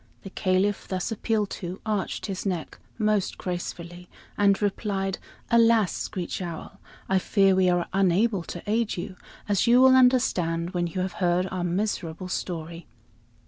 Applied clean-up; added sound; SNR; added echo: none; none; none; none.